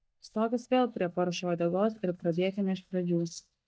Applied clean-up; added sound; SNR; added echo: neural mask model DeepFilterNet 3.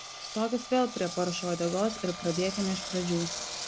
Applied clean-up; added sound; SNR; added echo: none; Engine; 8 dB; none.